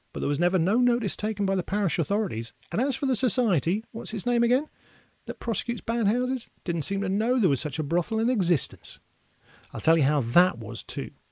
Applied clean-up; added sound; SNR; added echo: neural mask model Resemble Enhance denoiser.